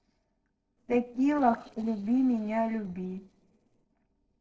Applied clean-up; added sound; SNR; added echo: neural separator model SepFormer DNS4.